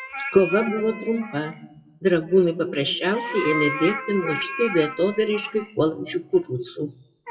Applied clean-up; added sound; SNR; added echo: classical method WPE with log-MMSE.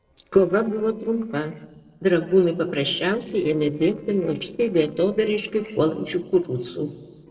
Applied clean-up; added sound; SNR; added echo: neural separator model SepFormer DNS4.